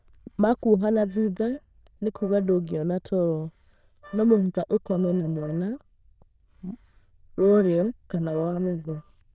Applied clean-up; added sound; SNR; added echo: neural diffusion model UNIVERSE++.